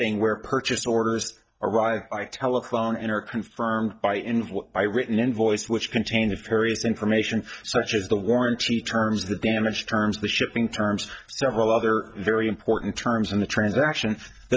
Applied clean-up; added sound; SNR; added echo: neural mask model DeepFilterNet 3.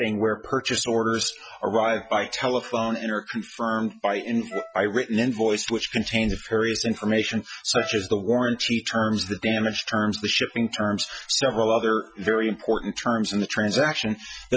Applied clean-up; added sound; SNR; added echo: classical method Wiener filter.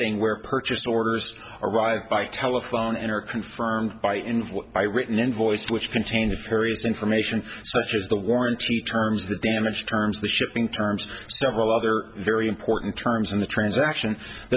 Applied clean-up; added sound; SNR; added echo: none; none; none; none.